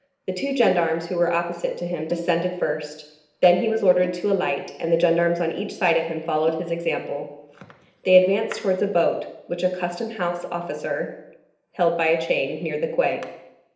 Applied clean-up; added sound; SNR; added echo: neural separator model SepFormer DNS4.